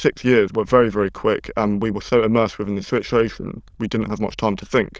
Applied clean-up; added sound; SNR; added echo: neural diffusion model UNIVERSE++.